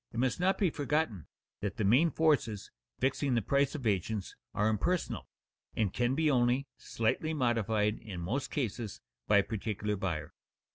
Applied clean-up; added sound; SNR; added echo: none; none; none; none.